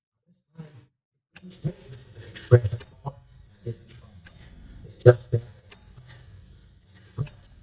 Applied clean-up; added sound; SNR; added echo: neural mask model DeepFilterNet 3.